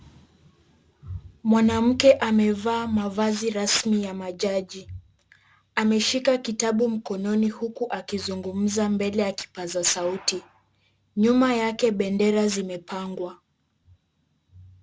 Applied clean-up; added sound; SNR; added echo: none; none; none; none.